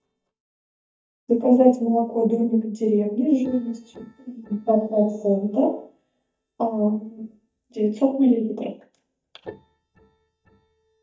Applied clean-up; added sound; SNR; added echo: neural mask model DeepFilterNet 3.